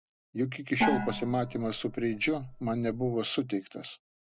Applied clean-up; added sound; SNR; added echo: none; Gong; 4 dB; none.